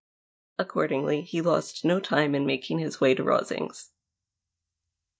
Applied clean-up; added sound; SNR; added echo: neural mask model DeepFilterNet 3.